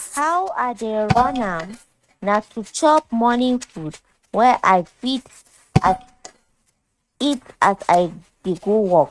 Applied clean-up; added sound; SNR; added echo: neural mask model RNNoise.